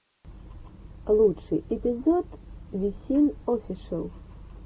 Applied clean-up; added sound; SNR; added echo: none; none; none; none.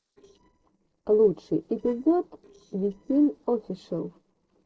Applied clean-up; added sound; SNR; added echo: neural separator model SepFormer DNS4.